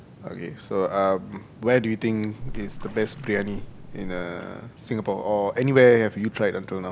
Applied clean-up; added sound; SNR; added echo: none; Splash, splatter; 10 dB; none.